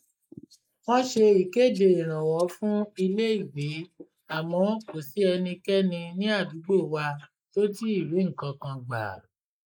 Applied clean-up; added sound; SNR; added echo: neural mask model Resemble Enhance denoiser.